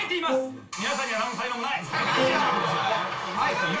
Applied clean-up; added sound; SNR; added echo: none; Brass instrument; 7 dB; reverberation time 0.2 s.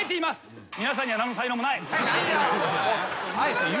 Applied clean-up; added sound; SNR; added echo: none; none; none; none.